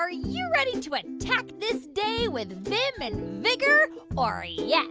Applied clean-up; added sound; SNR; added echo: none; none; none; none.